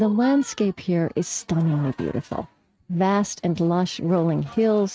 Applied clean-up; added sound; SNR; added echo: neural mask model RNNoise.